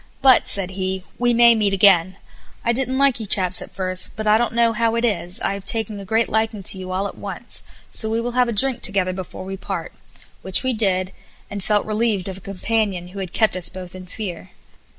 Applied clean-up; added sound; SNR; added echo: none; none; none; none.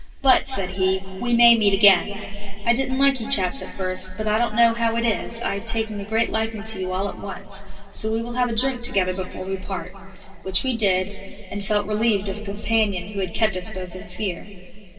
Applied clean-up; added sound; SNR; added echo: none; none; none; reverberation time 3.0 s.